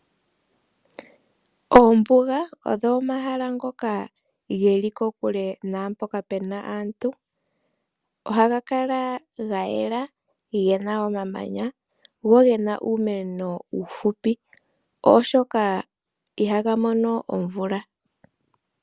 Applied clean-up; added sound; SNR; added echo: none; none; none; none.